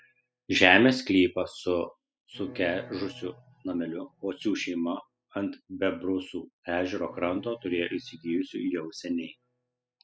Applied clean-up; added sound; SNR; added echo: classical method spectral subtraction.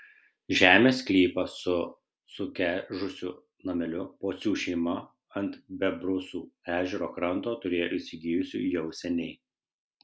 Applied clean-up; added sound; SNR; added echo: none; none; none; none.